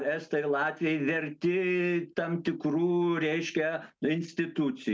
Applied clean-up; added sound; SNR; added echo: none; none; none; none.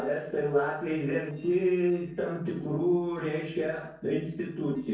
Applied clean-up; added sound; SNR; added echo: neural separator model SepFormer DNS4.